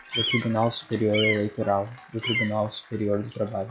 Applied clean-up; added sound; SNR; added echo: classical method log-MMSE.